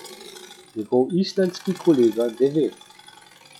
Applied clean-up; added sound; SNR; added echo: classical method log-MMSE.